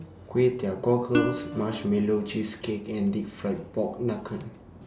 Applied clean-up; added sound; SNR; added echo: none; Plucked string instrument; 7 dB; none.